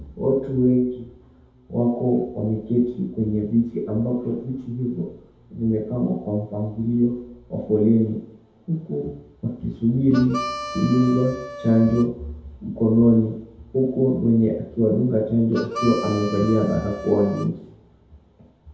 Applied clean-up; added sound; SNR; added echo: none; Harmonica; 11 dB; reverberation time 0.8 s.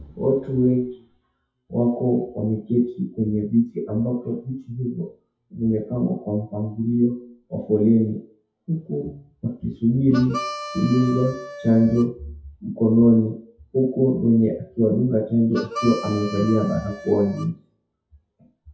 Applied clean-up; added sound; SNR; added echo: classical method WPE with log-MMSE.